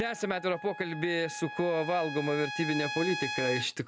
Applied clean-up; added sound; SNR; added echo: none; Trumpet; 8 dB; none.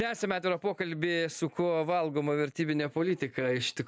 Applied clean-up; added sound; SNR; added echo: none; none; none; none.